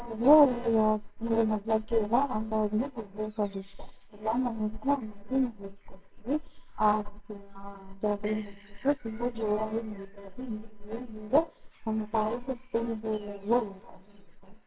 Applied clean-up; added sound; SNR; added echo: neural separator model SepFormer WHAMR!.